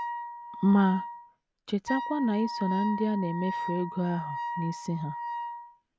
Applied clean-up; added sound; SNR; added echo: none; Wind instrument, woodwind instrument; 6 dB; none.